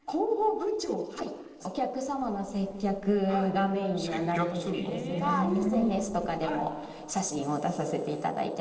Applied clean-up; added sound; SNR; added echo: neural separator model SepFormer DNS4.